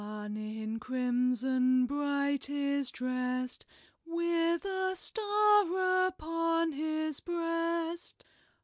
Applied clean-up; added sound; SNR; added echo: none; none; none; none.